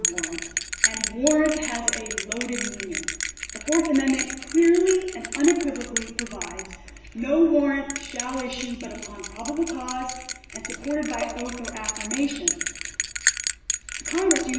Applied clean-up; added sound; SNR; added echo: none; Bell; 4 dB; reverberation time 0.9 s.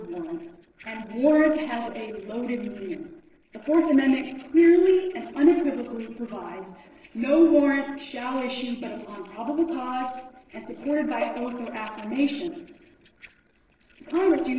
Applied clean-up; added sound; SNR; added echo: neural separator model SepFormer DNS4.